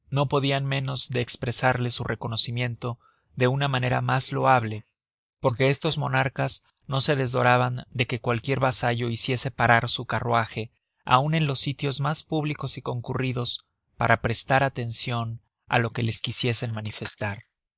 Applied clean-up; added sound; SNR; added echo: neural mask model Resemble Enhance denoiser.